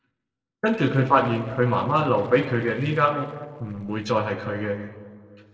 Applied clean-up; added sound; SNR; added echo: neural separator model SepFormer DNS4.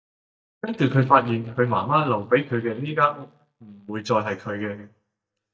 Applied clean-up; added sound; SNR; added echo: neural mask model DeepFilterNet 3.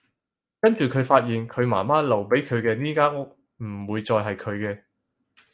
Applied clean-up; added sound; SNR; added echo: none; none; none; none.